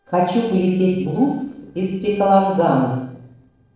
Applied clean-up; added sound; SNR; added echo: neural separator model SepFormer DNS4.